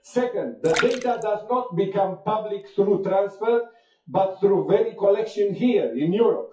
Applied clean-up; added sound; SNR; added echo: classical method WPE with log-MMSE.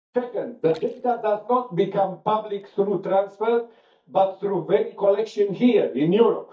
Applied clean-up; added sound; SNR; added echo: neural mask model DeepFilterNet 3.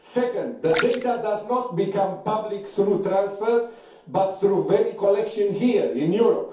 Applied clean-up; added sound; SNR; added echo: none; Splash, splatter; 13 dB; reverberation time 0.6 s.